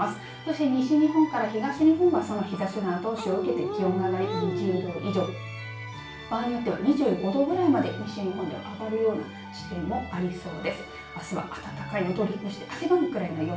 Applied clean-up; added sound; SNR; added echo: none; Dog; 3 dB; reverberation time 0.3 s.